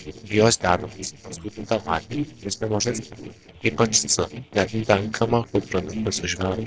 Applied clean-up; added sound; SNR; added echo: neural separator model SepFormer DNS4.